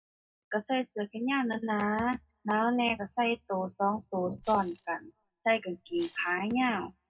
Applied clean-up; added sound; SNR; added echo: none; Rattle; 17 dB; reverberation time 0.2 s.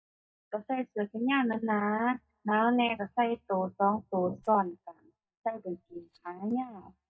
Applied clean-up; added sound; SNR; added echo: neural mask model DeepFilterNet 3.